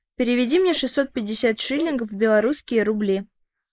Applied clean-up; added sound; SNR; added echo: neural mask model Resemble Enhance denoiser.